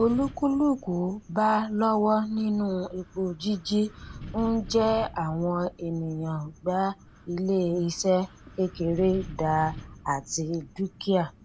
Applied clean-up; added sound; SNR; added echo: none; Wind; 17 dB; none.